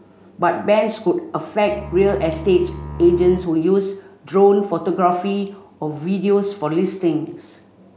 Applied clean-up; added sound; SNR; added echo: none; Bowed string instrument; 13 dB; none.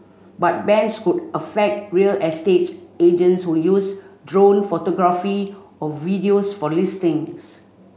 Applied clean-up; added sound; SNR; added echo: none; none; none; none.